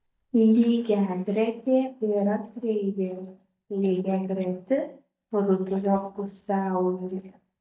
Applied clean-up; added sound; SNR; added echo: neural mask model DeepFilterNet 3.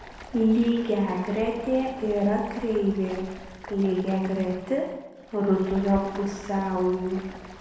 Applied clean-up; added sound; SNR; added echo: none; Stream; 16 dB; reverberation time 0.9 s.